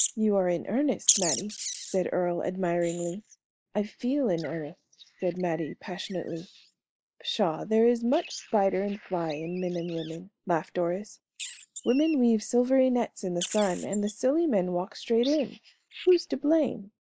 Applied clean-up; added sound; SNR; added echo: neural mask model Resemble Enhance denoiser.